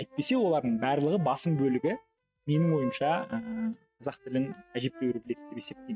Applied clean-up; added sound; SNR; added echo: neural mask model RNNoise.